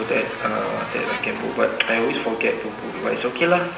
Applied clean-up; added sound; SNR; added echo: none; Buzz; 11 dB; reverberation time 0.9 s.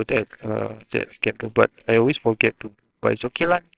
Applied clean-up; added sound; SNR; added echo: neural separator model SepFormer WHAMR!.